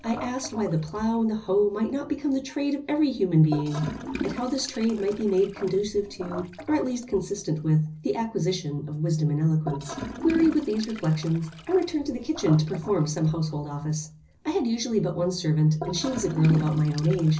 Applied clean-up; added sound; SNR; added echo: none; Toilet flush / Gurgling; 14 dB; reverberation time 0.4 s.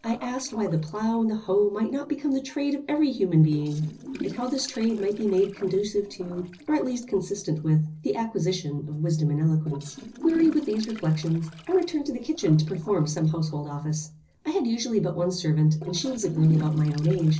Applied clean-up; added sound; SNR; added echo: neural separator model SepFormer DNS4.